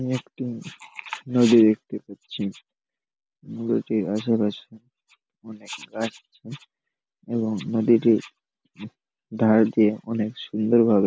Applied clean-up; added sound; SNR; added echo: none; none; none; none.